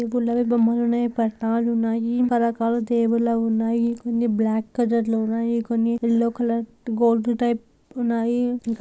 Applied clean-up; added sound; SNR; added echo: none; none; none; none.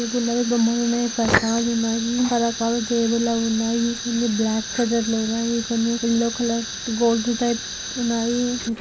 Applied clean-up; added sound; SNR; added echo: none; Fire; 8 dB; none.